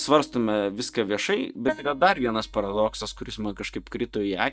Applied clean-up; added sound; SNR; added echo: neural mask model DeepFilterNet 3.